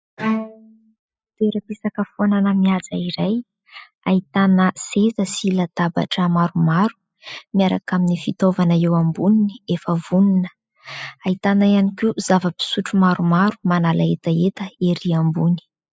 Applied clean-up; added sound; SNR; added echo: classical method spectral subtraction.